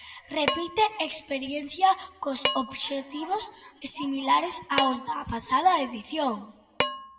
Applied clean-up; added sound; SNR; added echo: none; Dishes, pots, and pans; 7 dB; reverberation time 1.0 s.